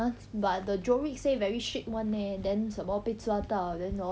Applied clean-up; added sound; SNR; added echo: none; none; none; none.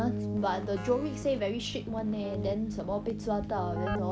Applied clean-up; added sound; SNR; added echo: none; Keyboard (musical); 4 dB; none.